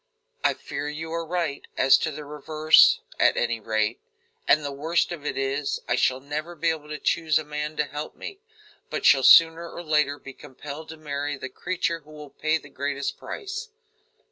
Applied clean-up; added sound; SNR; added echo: none; none; none; none.